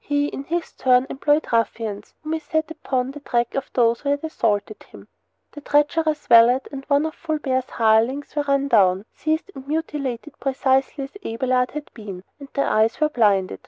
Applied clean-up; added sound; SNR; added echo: none; none; none; none.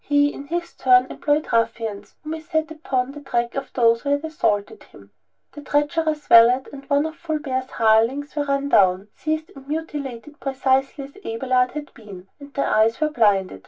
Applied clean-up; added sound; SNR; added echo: none; none; none; reverberation time 0.1 s.